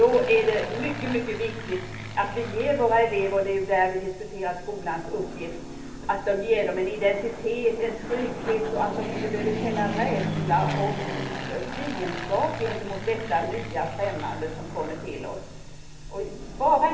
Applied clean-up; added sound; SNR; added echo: none; Fixed-wing aircraft, airplane; 8 dB; reverberation time 0.7 s.